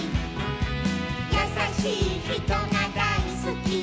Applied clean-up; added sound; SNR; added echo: none; none; none; none.